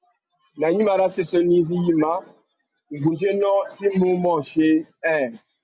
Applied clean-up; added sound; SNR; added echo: none; none; none; none.